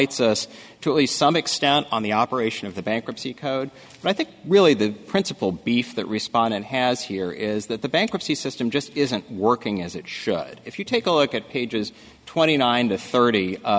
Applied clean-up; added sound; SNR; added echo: none; none; none; none.